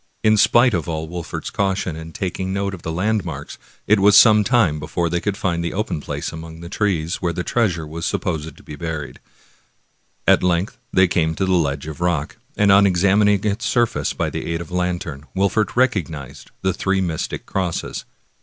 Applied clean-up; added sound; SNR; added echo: none; none; none; none.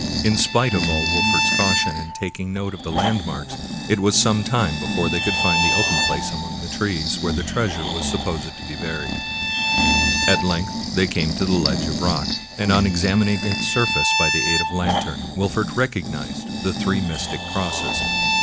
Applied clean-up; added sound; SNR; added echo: none; Breathing + Bowed string instrument; -1 dB; none.